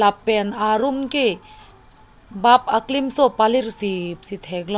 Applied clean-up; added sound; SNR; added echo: none; none; none; none.